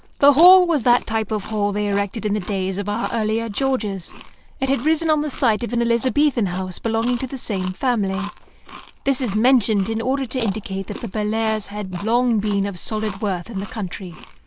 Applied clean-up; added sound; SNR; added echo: none; Chewing, mastication; 19 dB; none.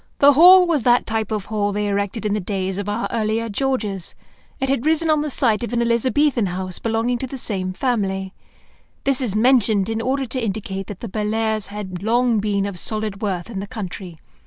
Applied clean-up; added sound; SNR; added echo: none; none; none; none.